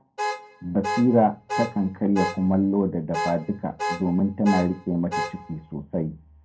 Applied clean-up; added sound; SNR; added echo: none; Alarm / Car; 7 dB; reverberation time 0.2 s.